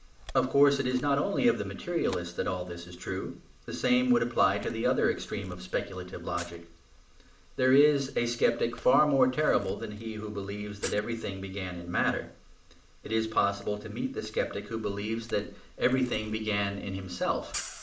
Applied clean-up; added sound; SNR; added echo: none; Camera; 20 dB; reverberation time 0.4 s.